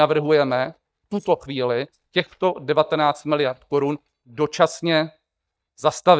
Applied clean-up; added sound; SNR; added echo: neural mask model DeepFilterNet 3.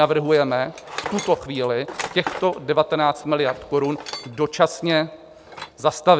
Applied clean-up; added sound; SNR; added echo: none; Tools; 15 dB; none.